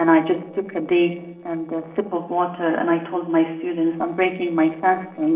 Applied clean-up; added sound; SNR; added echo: neural separator model SepFormer DNS4.